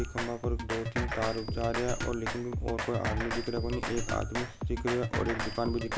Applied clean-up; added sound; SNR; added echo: none; Drum kit; 0 dB; none.